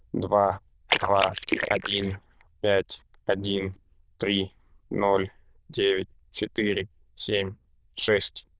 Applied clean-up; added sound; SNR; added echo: neural diffusion model UNIVERSE++.